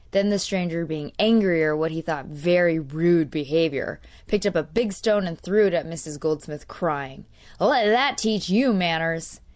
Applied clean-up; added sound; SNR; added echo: none; none; none; none.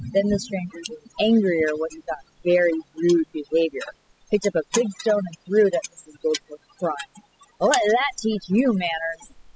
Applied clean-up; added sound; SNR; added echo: classical method spectral subtraction.